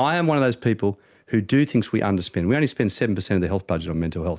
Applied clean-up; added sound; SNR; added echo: none; none; none; none.